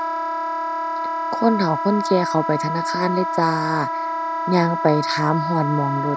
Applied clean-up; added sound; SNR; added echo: none; Wind instrument, woodwind instrument; 2 dB; none.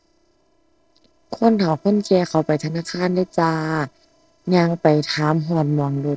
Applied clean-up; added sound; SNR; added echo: neural separator model SepFormer DNS4.